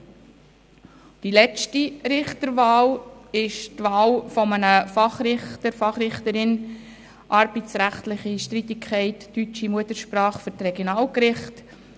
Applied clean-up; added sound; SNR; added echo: none; none; none; none.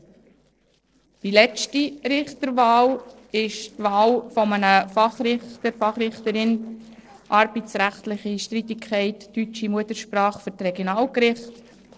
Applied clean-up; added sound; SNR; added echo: neural separator model SepFormer DNS4.